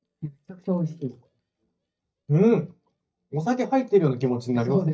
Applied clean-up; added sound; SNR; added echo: neural mask model DeepFilterNet 3.